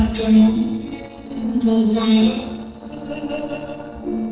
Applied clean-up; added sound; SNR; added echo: neural separator model SepFormer DNS4.